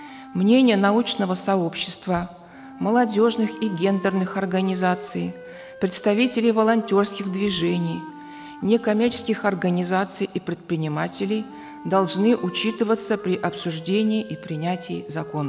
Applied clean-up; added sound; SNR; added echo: none; Wind instrument, woodwind instrument; 17 dB; none.